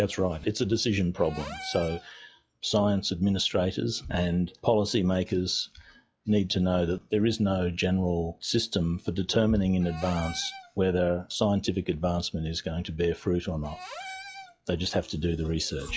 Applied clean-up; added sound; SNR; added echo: classical method log-MMSE.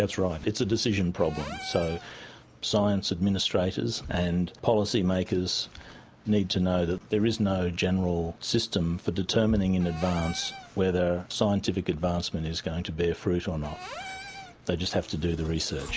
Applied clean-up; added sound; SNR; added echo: none; Cupboard open or close / Door; 14 dB; none.